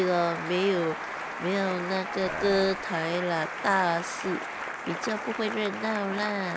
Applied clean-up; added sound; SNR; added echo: none; Applause + Burping, eructation; 6 dB; none.